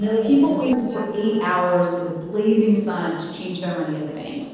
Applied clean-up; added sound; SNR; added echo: neural separator model SepFormer DNS4.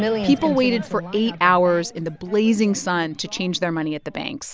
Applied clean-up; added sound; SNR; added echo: none; none; none; none.